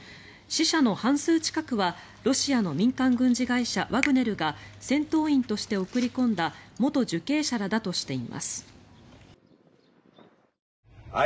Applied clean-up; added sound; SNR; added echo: none; Finger snapping; 13 dB; none.